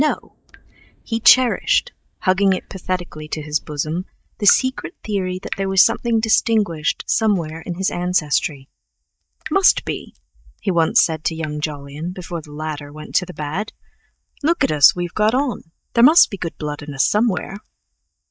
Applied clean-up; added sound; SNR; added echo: neural mask model DeepFilterNet 3.